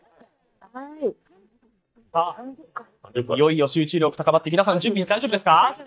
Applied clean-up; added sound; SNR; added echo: neural mask model DeepFilterNet 3.